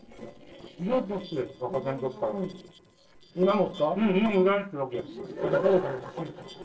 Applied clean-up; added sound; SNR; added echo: neural separator model SepFormer DNS4.